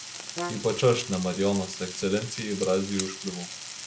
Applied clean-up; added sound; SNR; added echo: none; Brass instrument + Frying (food); 9 dB; none.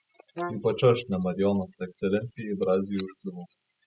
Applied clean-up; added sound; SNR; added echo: classical method spectral subtraction.